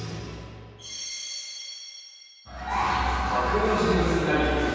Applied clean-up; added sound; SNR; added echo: none; none; none; reverberation time 2.2 s.